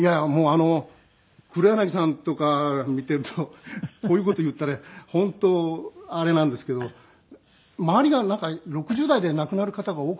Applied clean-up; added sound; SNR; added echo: none; none; none; none.